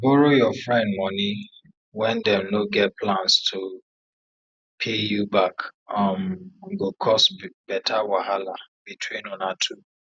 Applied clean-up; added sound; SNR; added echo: none; none; none; none.